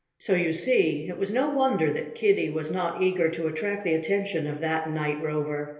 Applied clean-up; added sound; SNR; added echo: none; none; none; reverberation time 1.4 s.